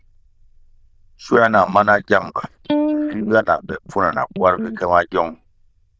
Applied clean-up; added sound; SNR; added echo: neural diffusion model UNIVERSE++.